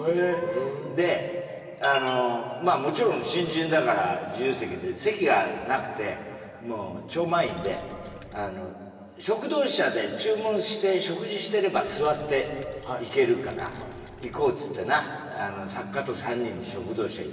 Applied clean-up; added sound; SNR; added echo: none; Keys jangling; 20 dB; reverberation time 2.5 s.